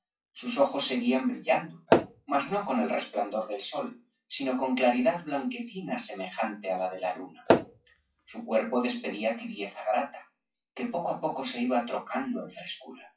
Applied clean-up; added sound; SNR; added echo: classical method WPE with log-MMSE.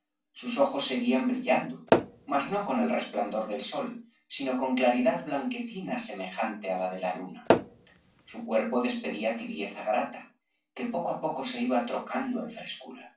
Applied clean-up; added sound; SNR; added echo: none; Tap / Hammer; -1 dB; reverberation time 0.3 s.